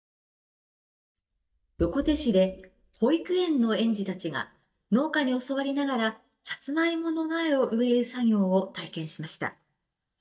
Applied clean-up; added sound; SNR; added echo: neural mask model DeepFilterNet 3.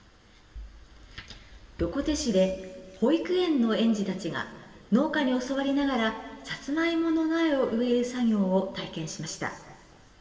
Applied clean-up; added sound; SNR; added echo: none; Rattle / Breathing; 18 dB; reverberation time 1.9 s.